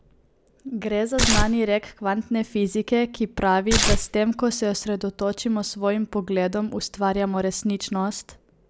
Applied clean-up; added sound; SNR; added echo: none; Tearing; -3 dB; none.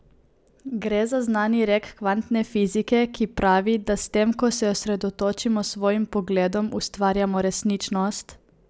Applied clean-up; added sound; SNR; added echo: none; none; none; none.